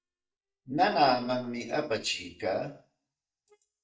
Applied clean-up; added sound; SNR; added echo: neural mask model DeepFilterNet 3.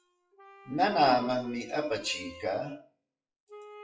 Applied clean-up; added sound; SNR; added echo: classical method WPE with log-MMSE.